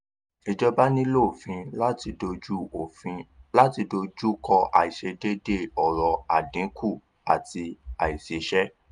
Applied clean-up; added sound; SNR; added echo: none; none; none; none.